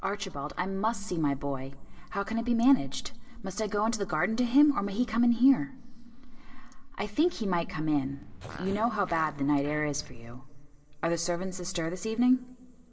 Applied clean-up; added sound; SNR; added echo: none; Fart; 17 dB; reverberation time 0.6 s.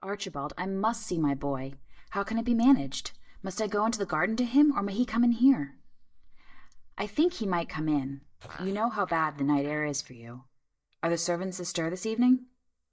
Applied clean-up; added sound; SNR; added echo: neural mask model DeepFilterNet 3.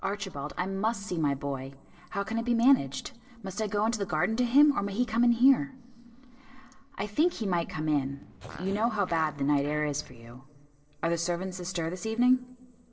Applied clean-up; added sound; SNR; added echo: neural separator model SepFormer DNS4.